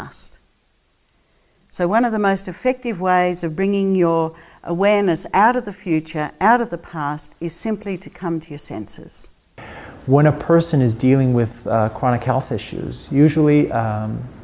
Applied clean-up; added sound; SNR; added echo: none; none; none; none.